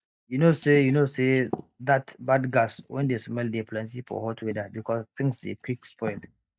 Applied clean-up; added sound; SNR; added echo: neural mask model DeepFilterNet 3.